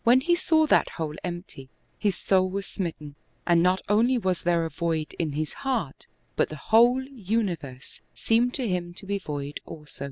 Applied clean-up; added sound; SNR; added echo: none; none; none; none.